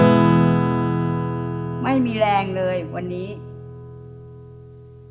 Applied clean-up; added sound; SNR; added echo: none; Acoustic guitar / Strum; -5 dB; reverberation time 0.8 s.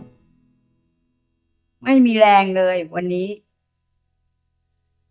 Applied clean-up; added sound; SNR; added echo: neural mask model DeepFilterNet 3.